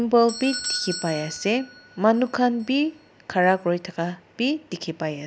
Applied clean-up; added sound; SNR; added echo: none; Doorbell; 13 dB; none.